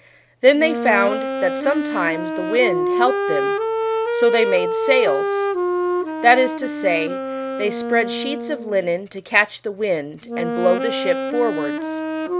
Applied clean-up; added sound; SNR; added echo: none; Wind instrument, woodwind instrument; 2 dB; none.